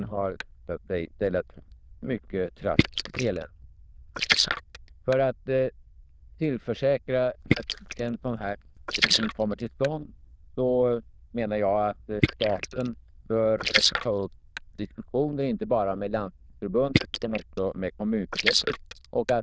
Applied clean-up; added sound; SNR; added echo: neural diffusion model UNIVERSE++.